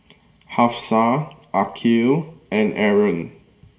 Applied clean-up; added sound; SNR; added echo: none; none; none; reverberation time 0.7 s.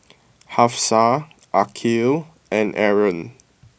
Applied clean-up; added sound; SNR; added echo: none; none; none; none.